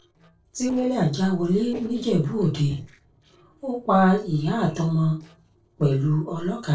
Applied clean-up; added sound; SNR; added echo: neural separator model SepFormer DNS4.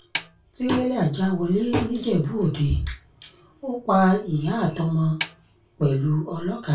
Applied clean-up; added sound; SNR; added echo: none; Snare drum; 11 dB; reverberation time 0.2 s.